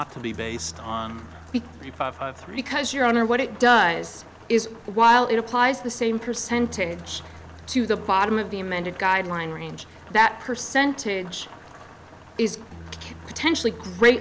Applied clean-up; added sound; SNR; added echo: none; Bass guitar + Rain; 20 dB; none.